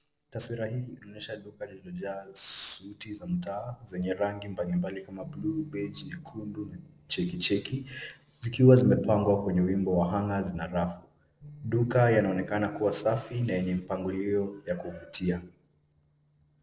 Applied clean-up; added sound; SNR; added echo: neural separator model SepFormer DNS4.